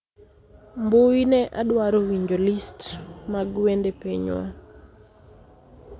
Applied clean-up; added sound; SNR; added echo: none; none; none; none.